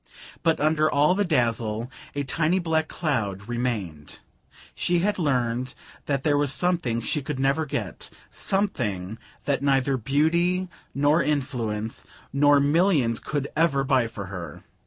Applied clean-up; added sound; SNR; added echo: none; none; none; none.